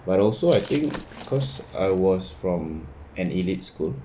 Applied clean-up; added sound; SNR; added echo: none; Glass; 20 dB; none.